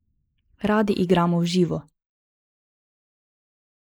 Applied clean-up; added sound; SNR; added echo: neural mask model Resemble Enhance denoiser.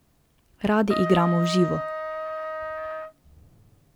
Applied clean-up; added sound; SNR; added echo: none; Trumpet; 5 dB; none.